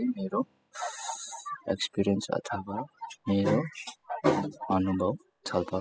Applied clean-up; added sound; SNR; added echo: classical method spectral subtraction.